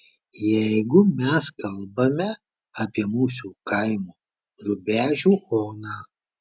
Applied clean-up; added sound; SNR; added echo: none; none; none; none.